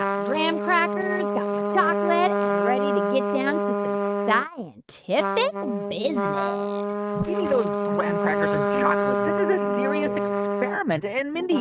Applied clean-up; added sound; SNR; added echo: neural mask model RNNoise.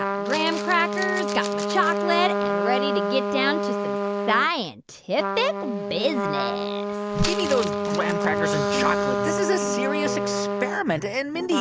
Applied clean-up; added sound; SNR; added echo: none; Trumpet; 0 dB; none.